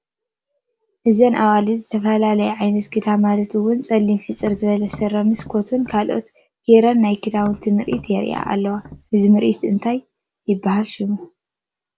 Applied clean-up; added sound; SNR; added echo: none; Tap; 19 dB; none.